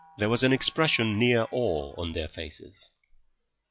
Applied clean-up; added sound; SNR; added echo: classical method log-MMSE.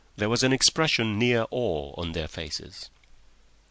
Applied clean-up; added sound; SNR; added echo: none; none; none; none.